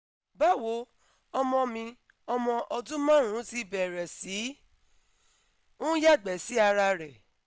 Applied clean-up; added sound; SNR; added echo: none; none; none; none.